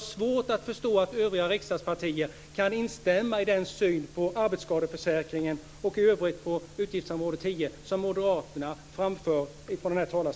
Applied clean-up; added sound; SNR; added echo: none; none; none; none.